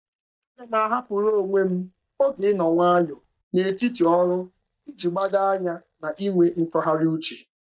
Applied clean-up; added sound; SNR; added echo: neural mask model DeepFilterNet 3.